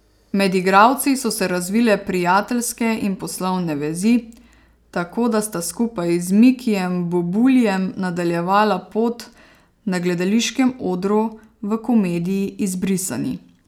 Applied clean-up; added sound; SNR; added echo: none; none; none; none.